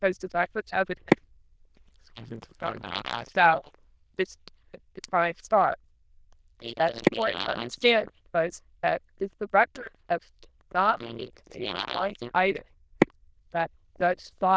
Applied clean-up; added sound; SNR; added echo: neural diffusion model UNIVERSE++.